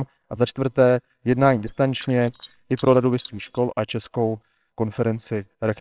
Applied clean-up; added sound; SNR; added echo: neural separator model SepFormer WHAMR!.